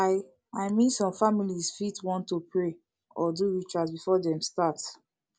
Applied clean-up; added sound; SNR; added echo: none; none; none; none.